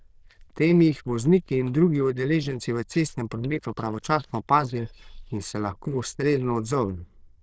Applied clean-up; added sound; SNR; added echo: neural diffusion model UNIVERSE++.